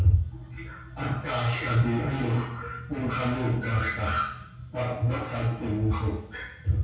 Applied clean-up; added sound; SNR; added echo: none; none; none; reverberation time 0.6 s.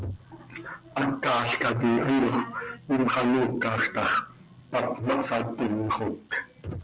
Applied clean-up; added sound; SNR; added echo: none; none; none; none.